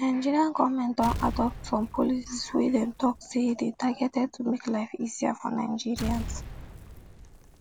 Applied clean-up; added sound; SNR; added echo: none; Explosion; 13 dB; none.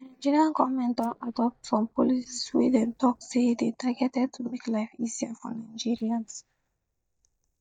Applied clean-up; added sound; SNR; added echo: neural mask model DeepFilterNet 3.